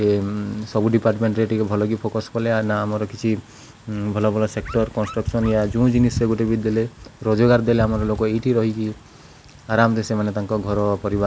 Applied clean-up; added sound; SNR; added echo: none; Dog; 20 dB; none.